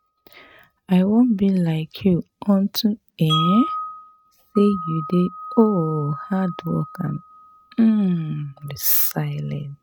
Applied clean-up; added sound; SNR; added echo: neural mask model RNNoise.